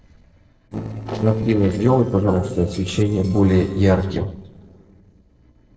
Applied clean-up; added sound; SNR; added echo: neural separator model SepFormer DNS4.